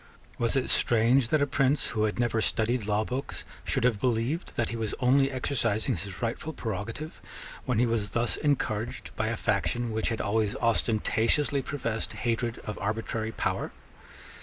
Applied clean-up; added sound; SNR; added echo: none; none; none; none.